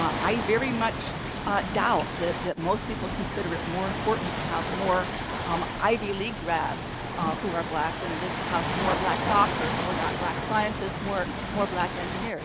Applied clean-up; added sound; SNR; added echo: none; Waves, surf; 2 dB; none.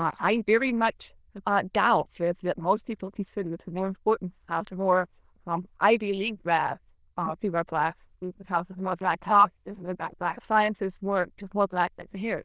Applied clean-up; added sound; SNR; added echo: neural diffusion model UNIVERSE++.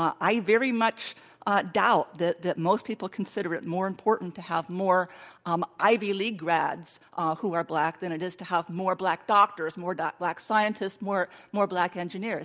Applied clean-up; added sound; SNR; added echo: none; none; none; none.